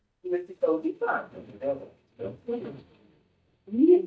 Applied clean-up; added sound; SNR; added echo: neural mask model DeepFilterNet 3.